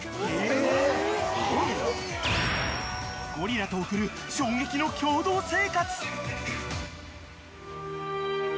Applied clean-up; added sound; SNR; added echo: none; none; none; none.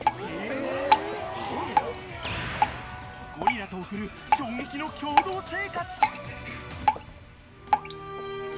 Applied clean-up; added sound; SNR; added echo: none; Drip; -4 dB; none.